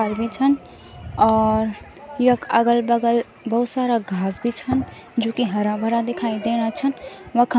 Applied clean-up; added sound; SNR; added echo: none; none; none; none.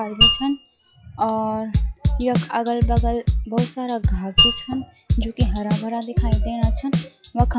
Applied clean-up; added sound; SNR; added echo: classical method log-MMSE.